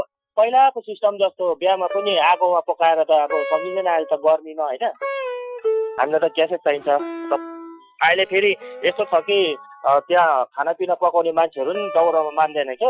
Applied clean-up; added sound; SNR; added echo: classical method Wiener filter.